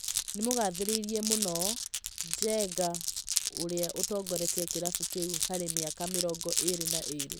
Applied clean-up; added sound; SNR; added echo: none; Glass; -1 dB; none.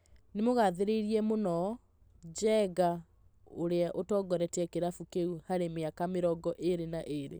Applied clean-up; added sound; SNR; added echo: none; none; none; none.